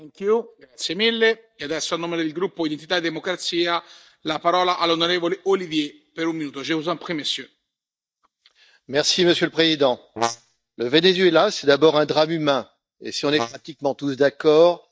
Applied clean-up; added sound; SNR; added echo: neural mask model DeepFilterNet 3.